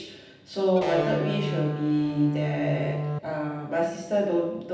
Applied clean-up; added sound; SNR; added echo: none; Electric guitar; 2 dB; reverberation time 0.8 s.